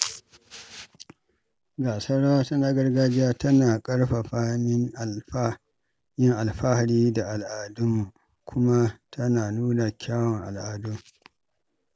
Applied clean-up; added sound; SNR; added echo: none; none; none; none.